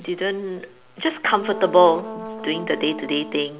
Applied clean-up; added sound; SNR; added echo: none; Brass instrument; 11 dB; none.